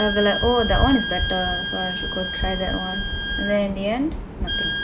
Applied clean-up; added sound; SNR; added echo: none; Wind instrument, woodwind instrument; 5 dB; none.